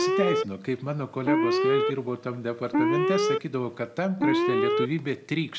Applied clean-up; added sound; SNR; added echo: none; Alarm; -3 dB; none.